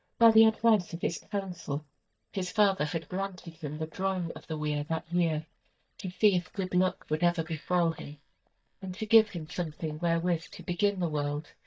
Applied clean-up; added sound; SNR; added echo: neural mask model DeepFilterNet 3.